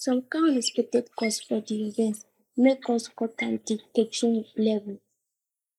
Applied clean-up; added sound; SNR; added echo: neural mask model Resemble Enhance denoiser.